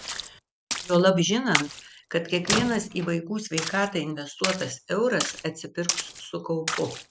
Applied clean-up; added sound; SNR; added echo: none; Microwave oven + Splash, splatter; 6 dB; none.